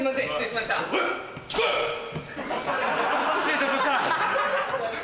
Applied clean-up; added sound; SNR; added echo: none; none; none; none.